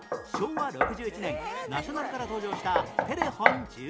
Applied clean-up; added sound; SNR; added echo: none; Knock; -1 dB; none.